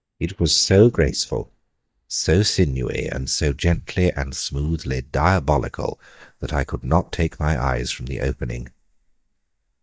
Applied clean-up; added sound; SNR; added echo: neural mask model DeepFilterNet 3.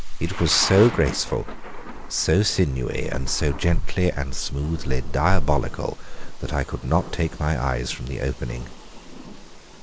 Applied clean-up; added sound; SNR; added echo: none; Thunder / Rain; 17 dB; none.